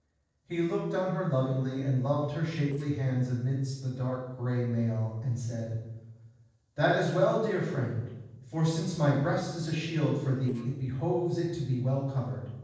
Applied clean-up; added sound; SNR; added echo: neural separator model SepFormer DNS4.